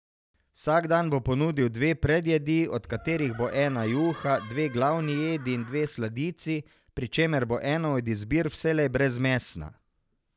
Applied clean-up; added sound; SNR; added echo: none; Door; 18 dB; none.